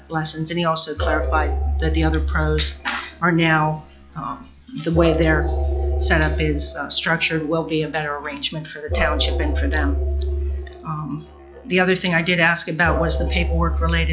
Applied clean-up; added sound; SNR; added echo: classical method log-MMSE.